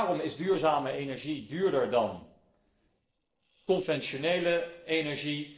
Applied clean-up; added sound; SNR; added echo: neural separator model SepFormer DNS4.